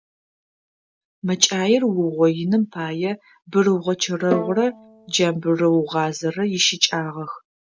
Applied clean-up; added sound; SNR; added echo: none; Bowed string instrument; 11 dB; none.